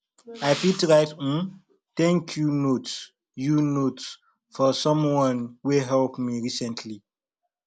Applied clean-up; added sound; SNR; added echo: none; none; none; none.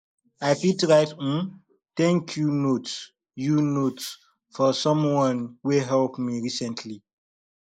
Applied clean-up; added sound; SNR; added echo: neural mask model Resemble Enhance denoiser.